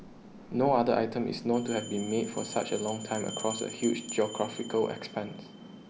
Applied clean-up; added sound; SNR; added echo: none; Bell; 14 dB; none.